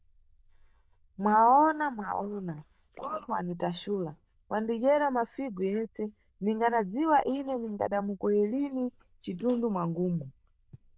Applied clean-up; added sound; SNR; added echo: neural diffusion model UNIVERSE++.